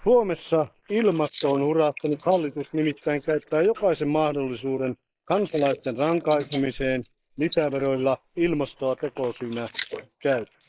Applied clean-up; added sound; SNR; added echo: neural mask model Resemble Enhance denoiser.